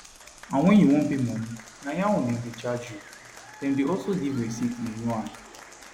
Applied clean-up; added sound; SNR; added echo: none; Applause / Crowd; 20 dB; none.